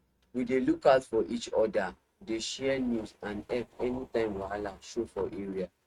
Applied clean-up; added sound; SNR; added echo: neural mask model RNNoise.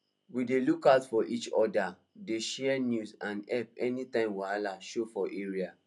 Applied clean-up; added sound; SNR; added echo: none; none; none; none.